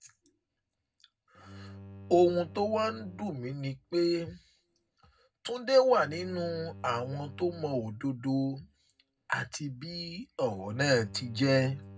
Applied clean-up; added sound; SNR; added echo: none; Bowed string instrument; 19 dB; reverberation time 0.3 s.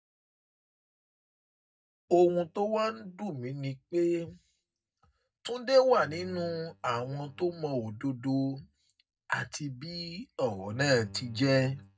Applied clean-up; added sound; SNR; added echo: neural mask model DeepFilterNet 3.